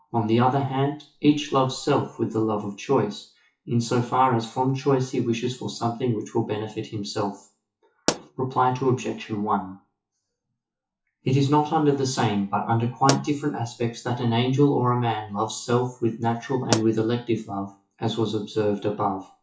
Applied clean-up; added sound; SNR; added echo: classical method WPE with log-MMSE.